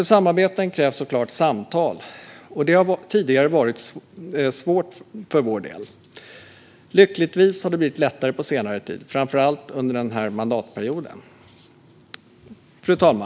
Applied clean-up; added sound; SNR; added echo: none; none; none; none.